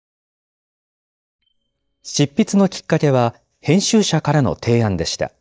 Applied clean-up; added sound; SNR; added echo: neural mask model DeepFilterNet 3.